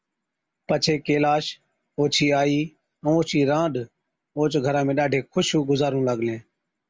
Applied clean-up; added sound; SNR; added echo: none; none; none; none.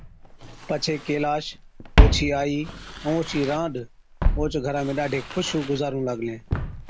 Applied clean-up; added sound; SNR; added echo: none; Walk, footsteps; -2 dB; none.